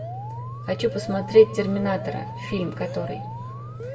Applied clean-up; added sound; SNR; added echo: none; Alarm; 14 dB; reverberation time 1.0 s.